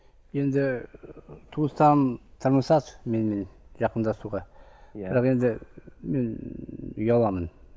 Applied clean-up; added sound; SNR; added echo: none; none; none; none.